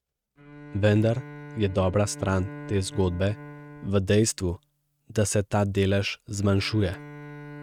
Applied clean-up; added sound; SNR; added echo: neural mask model RNNoise.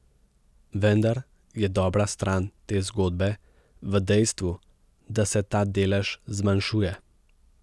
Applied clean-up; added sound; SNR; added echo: none; none; none; none.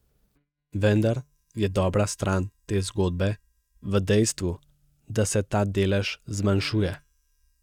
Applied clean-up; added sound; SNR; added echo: neural mask model DeepFilterNet 3.